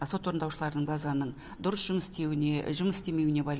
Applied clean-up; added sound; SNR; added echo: none; none; none; none.